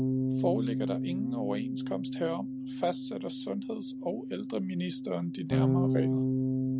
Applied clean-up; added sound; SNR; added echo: none; Bass guitar; -4 dB; none.